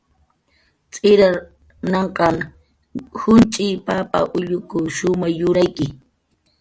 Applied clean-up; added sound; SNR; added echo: none; none; none; none.